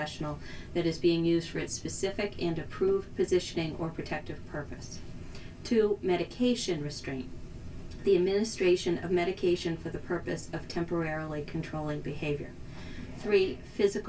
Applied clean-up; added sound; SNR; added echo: none; none; none; reverberation time 0.1 s.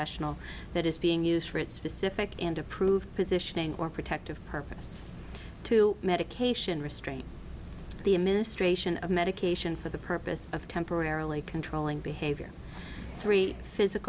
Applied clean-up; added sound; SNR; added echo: none; none; none; none.